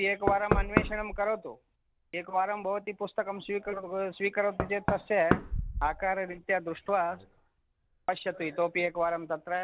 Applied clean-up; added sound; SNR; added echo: none; Knock; 5 dB; none.